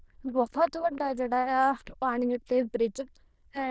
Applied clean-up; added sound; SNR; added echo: neural diffusion model UNIVERSE++.